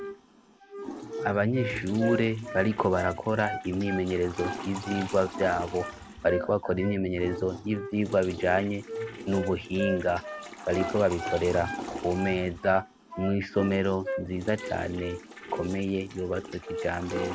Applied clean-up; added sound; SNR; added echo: none; Wind instrument, woodwind instrument + Toilet flush / Water; 8 dB; none.